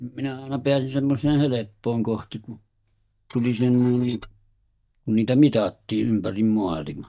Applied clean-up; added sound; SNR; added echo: neural mask model DeepFilterNet 3.